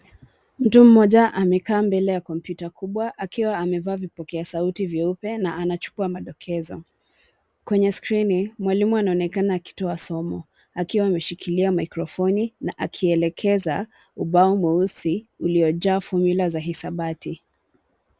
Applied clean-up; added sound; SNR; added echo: none; none; none; none.